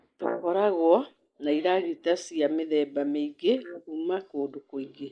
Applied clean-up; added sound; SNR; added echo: neural mask model Resemble Enhance denoiser.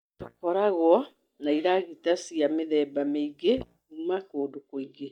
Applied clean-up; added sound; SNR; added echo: neural mask model DeepFilterNet 3.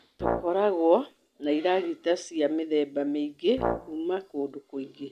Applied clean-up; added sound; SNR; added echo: none; Brass instrument; 6 dB; none.